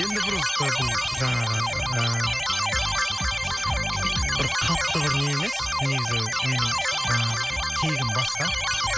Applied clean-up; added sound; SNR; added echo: none; Keyboard (musical); -3 dB; none.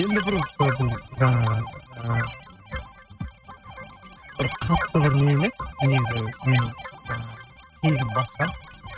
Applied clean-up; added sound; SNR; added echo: neural mask model RNNoise.